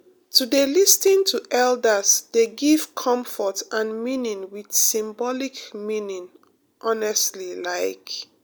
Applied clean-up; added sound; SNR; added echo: none; none; none; none.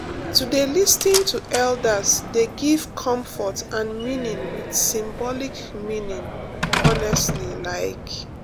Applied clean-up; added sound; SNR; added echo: none; Slam; 5 dB; none.